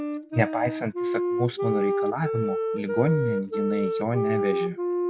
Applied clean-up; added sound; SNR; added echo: none; Wind instrument, woodwind instrument; -1 dB; none.